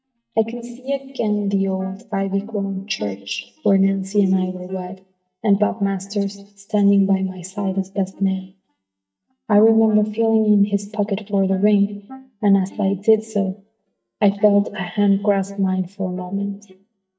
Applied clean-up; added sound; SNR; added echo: neural mask model DeepFilterNet 3.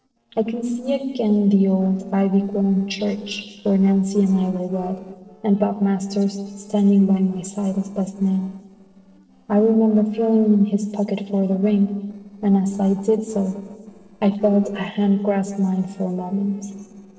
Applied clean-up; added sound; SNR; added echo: neural separator model SepFormer DNS4.